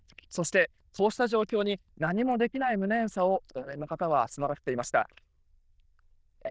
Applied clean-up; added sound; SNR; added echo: neural diffusion model UNIVERSE++.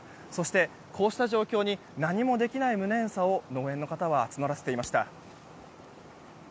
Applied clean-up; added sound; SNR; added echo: none; none; none; none.